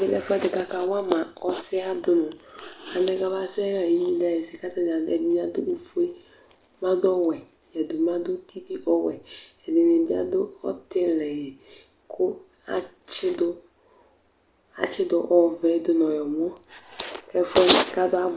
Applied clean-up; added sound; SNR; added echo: none; none; none; none.